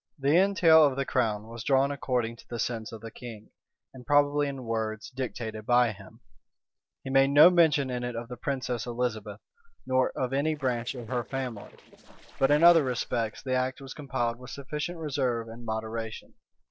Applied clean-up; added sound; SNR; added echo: neural separator model SepFormer DNS4.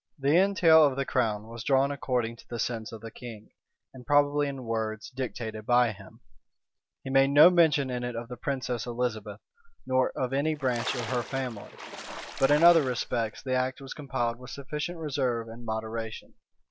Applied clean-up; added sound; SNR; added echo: none; Splash, splatter; 13 dB; none.